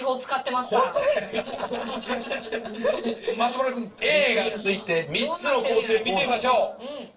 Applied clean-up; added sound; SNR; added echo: neural separator model SepFormer DNS4.